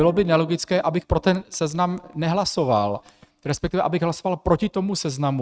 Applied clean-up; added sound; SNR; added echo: neural mask model RNNoise.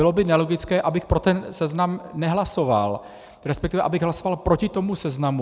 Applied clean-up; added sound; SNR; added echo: none; none; none; none.